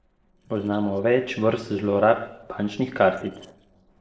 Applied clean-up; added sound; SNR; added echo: neural separator model SepFormer DNS4.